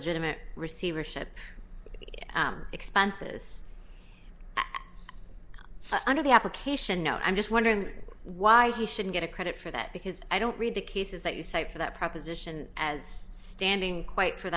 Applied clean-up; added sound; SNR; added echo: none; none; none; none.